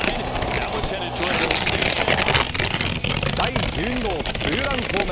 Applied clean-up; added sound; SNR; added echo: none; Tearing; -4 dB; none.